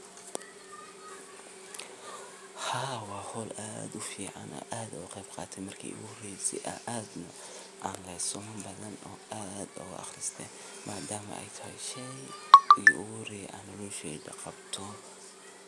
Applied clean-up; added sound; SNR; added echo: none; none; none; none.